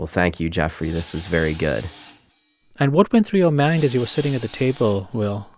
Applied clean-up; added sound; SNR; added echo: none; Tools; 20 dB; none.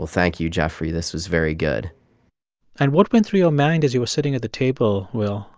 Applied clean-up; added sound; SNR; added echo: none; none; none; none.